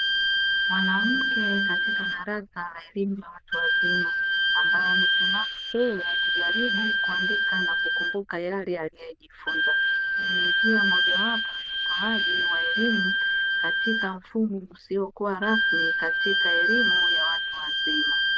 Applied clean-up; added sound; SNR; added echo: neural diffusion model UNIVERSE++.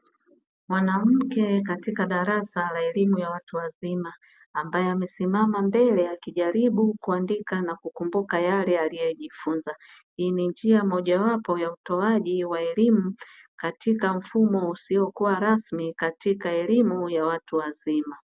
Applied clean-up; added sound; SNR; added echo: none; none; none; none.